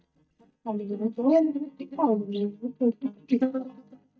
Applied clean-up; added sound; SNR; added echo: neural mask model DeepFilterNet 3.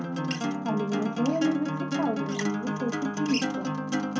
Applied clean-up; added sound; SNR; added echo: none; Acoustic guitar; -1 dB; reverberation time 0.3 s.